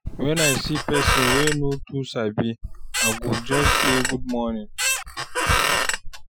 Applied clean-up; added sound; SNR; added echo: classical method Wiener filter.